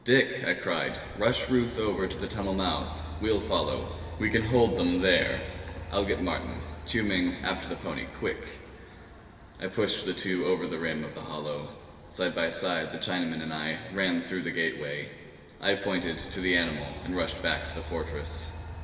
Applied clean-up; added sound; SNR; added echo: none; Train; 12 dB; reverberation time 2.3 s.